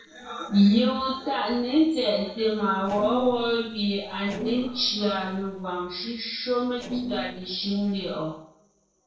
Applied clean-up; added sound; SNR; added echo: neural separator model SepFormer DNS4.